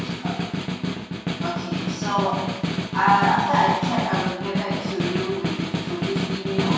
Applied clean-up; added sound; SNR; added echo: none; Snare drum; 0 dB; reverberation time 1.3 s.